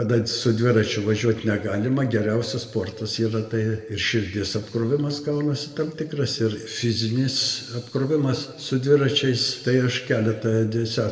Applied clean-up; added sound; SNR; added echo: none; none; none; reverberation time 1.3 s.